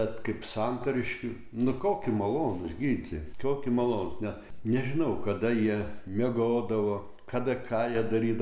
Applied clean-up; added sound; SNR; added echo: none; none; none; none.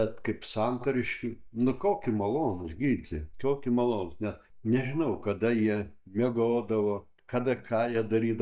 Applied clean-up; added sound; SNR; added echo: neural mask model DeepFilterNet 3.